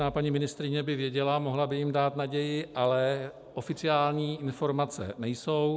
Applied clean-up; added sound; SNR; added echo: none; none; none; none.